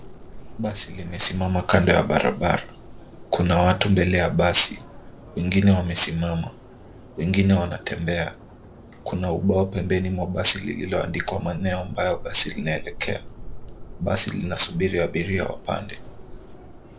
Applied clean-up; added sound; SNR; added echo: none; Subway, metro, underground; 16 dB; none.